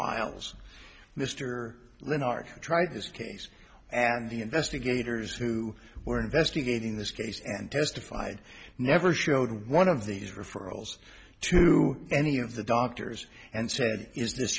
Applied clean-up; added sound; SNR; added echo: none; none; none; none.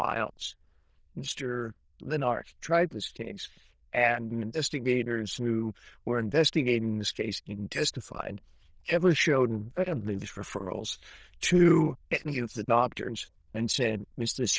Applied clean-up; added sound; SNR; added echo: neural diffusion model UNIVERSE++.